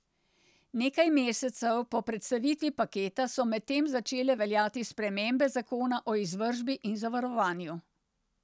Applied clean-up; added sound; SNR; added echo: none; none; none; none.